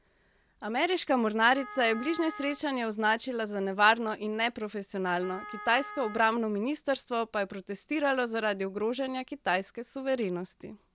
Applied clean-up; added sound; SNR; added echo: none; Wind instrument, woodwind instrument; 15 dB; none.